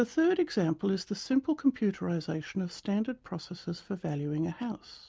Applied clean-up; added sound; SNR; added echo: none; none; none; none.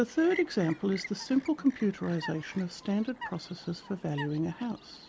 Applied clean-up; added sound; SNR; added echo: none; Chirp, tweet; 15 dB; none.